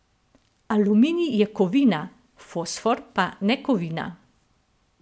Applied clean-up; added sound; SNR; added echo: none; none; none; none.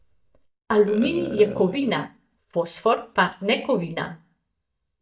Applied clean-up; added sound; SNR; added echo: neural mask model DeepFilterNet 3.